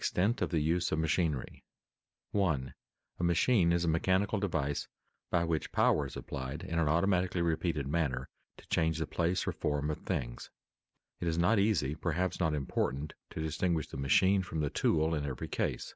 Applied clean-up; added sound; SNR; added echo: none; none; none; none.